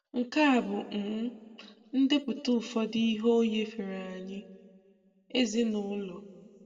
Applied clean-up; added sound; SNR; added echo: none; none; none; reverberation time 1.4 s.